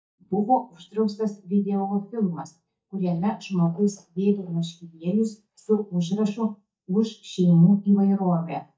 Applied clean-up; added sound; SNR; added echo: neural mask model DeepFilterNet 3.